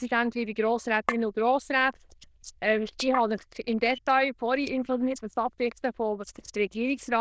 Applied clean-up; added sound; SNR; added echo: neural diffusion model UNIVERSE++.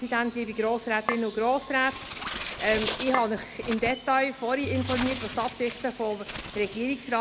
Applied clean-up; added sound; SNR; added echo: none; Bird + Chink, clink; 8 dB; none.